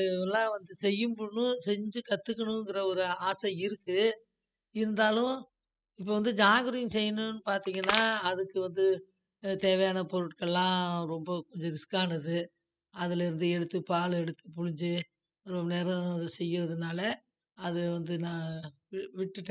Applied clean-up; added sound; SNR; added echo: classical method spectral subtraction.